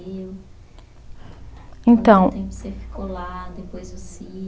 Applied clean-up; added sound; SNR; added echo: none; none; none; none.